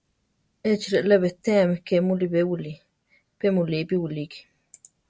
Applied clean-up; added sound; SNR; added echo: none; none; none; none.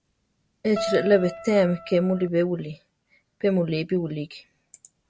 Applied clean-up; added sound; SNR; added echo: none; Keyboard (musical); 9 dB; none.